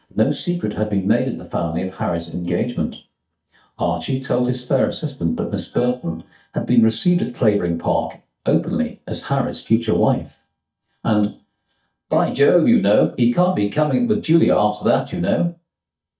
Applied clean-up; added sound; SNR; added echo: neural mask model DeepFilterNet 3.